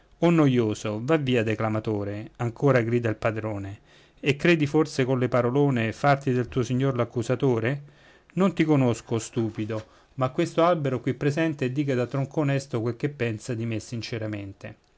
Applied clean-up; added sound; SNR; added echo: none; none; none; none.